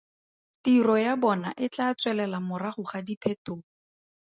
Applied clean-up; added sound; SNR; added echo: none; none; none; none.